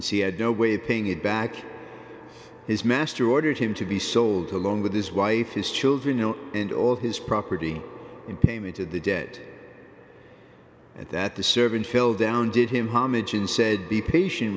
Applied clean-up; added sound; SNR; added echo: none; none; none; none.